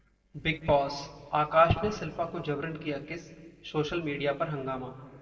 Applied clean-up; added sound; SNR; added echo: neural separator model SepFormer DNS4.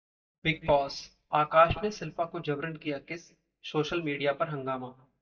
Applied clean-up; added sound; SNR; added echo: neural mask model DeepFilterNet 3.